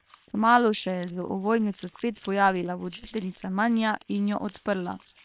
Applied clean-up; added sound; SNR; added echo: neural separator model SepFormer WHAM!.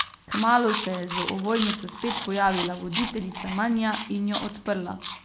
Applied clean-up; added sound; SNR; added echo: none; Chewing, mastication; 8 dB; none.